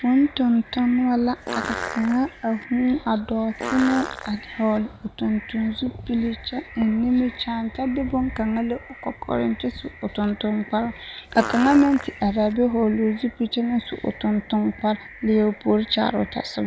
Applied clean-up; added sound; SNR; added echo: none; Fart; 9 dB; none.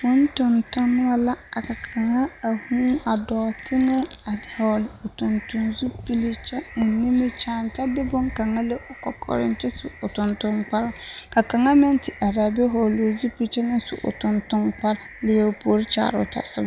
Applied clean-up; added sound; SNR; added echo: none; none; none; none.